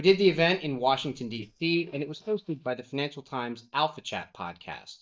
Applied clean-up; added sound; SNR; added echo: neural mask model DeepFilterNet 3.